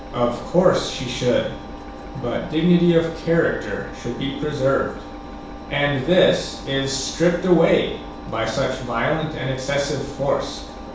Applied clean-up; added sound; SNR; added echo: none; Engine; 13 dB; reverberation time 0.7 s.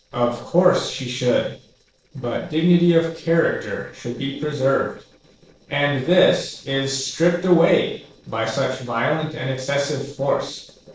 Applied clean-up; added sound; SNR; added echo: neural separator model SepFormer DNS4.